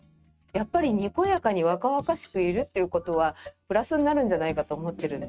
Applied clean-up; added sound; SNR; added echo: neural mask model RNNoise.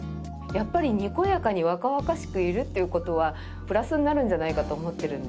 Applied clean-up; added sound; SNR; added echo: none; none; none; none.